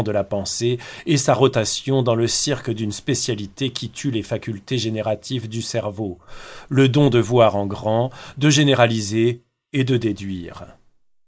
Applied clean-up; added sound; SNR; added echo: neural mask model Resemble Enhance denoiser.